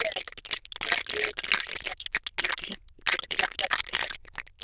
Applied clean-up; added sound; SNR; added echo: neural diffusion model UNIVERSE++.